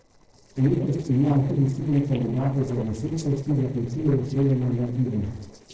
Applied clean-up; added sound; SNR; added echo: neural separator model SepFormer DNS4.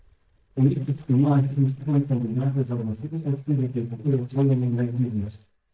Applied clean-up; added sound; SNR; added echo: neural mask model DeepFilterNet 3.